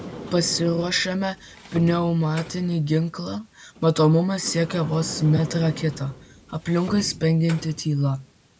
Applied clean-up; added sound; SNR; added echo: none; Sliding door; 16 dB; none.